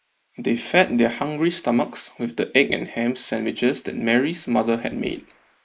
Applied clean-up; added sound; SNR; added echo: neural mask model Resemble Enhance denoiser.